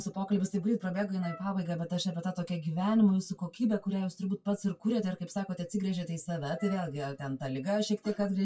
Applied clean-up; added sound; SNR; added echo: classical method WPE with log-MMSE.